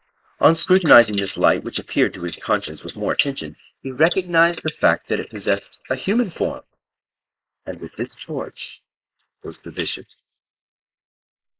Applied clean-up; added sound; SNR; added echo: neural mask model Resemble Enhance denoiser.